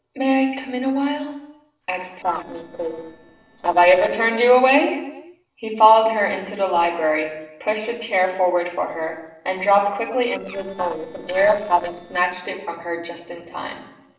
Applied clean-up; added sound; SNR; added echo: neural separator model SepFormer DNS4.